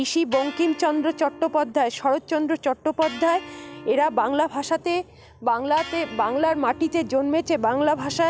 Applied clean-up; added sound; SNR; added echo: none; Electric guitar; 18 dB; none.